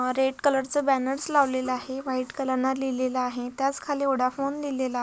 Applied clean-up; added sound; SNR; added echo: none; none; none; none.